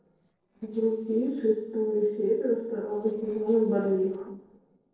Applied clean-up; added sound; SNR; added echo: neural separator model SepFormer DNS4.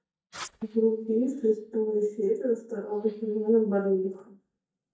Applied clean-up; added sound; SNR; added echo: neural mask model DeepFilterNet 3.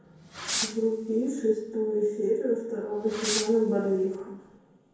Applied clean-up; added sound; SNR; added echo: none; Fireworks; 8 dB; reverberation time 0.9 s.